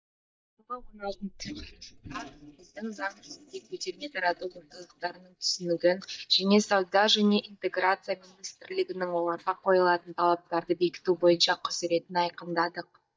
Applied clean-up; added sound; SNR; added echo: neural mask model DeepFilterNet 3.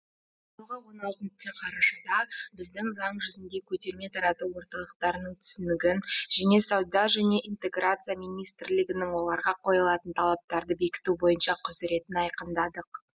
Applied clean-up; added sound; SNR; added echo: none; none; none; none.